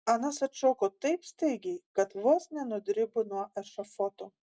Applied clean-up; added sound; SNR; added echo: none; none; none; none.